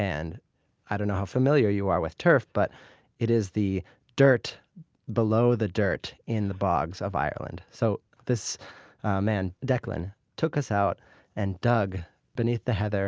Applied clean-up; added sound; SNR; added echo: none; none; none; none.